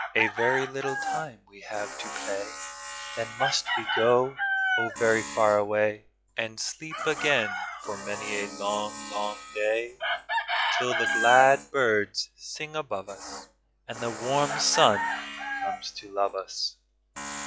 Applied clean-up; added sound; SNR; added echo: classical method log-MMSE.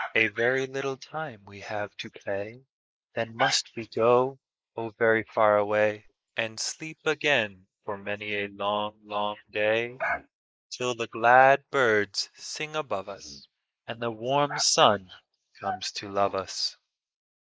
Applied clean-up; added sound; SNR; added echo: neural mask model Resemble Enhance denoiser.